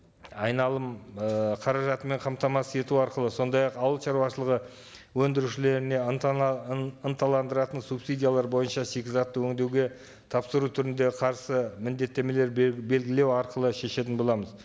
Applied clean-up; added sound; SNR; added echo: none; none; none; none.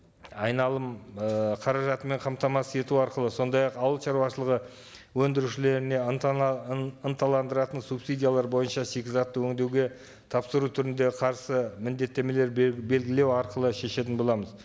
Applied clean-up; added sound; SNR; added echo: none; Bowed string instrument; 20 dB; none.